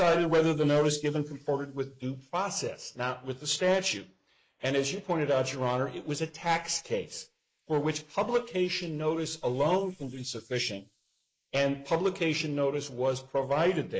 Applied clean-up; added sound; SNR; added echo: neural mask model Resemble Enhance denoiser.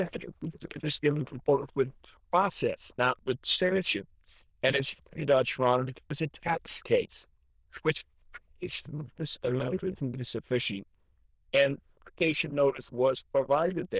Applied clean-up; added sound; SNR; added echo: neural diffusion model UNIVERSE++.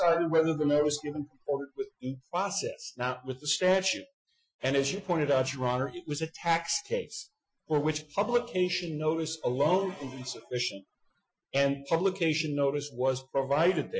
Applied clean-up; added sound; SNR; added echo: classical method Wiener filter.